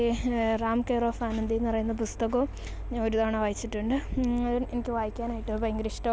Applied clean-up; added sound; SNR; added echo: none; none; none; none.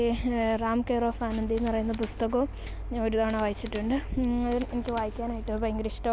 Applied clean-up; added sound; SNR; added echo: none; Tools; 15 dB; none.